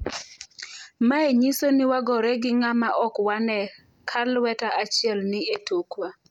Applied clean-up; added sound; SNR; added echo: none; none; none; none.